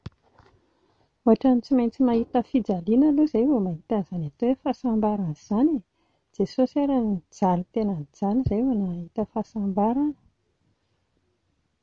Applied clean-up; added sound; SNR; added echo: none; none; none; none.